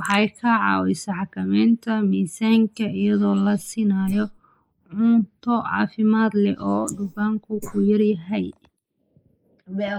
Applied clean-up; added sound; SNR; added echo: neural mask model Resemble Enhance denoiser.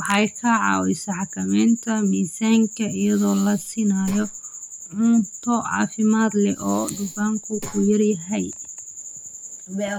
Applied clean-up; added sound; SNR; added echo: none; Breathing; 19 dB; none.